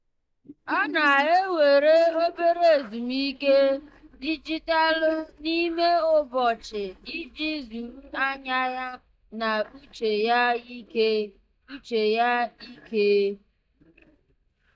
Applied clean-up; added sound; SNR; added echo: neural mask model DeepFilterNet 3.